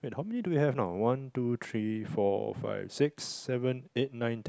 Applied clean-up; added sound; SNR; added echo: none; none; none; none.